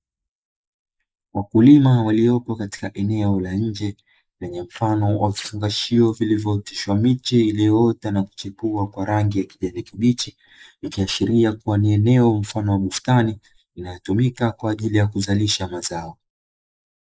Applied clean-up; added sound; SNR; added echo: neural mask model Resemble Enhance denoiser.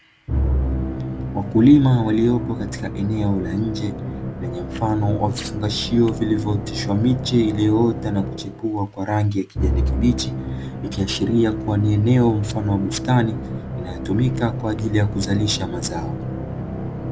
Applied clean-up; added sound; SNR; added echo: none; Musical instrument; 5 dB; none.